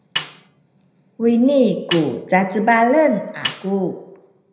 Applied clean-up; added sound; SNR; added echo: none; Snare drum; 12 dB; reverberation time 0.8 s.